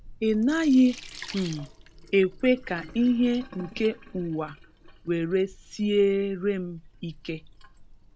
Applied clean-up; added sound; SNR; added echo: none; Sink (filling or washing); 19 dB; none.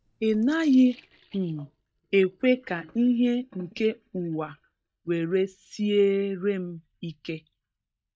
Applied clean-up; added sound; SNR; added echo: neural mask model DeepFilterNet 3.